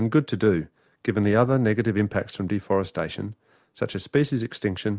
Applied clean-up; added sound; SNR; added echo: none; none; none; none.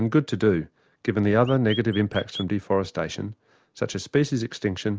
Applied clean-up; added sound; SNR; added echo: none; Chirp, tweet; 14 dB; none.